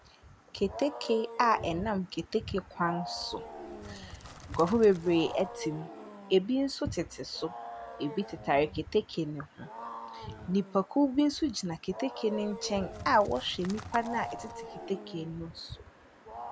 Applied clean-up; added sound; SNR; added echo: none; Crackle + Wild animals; 13 dB; none.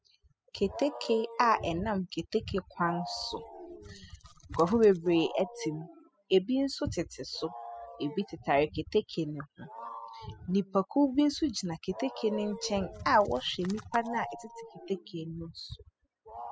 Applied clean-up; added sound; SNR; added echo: classical method spectral subtraction.